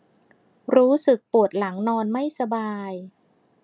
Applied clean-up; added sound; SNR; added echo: none; none; none; none.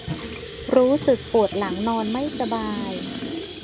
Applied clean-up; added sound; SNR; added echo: none; Sink (filling or washing) / Water tap, faucet; 9 dB; none.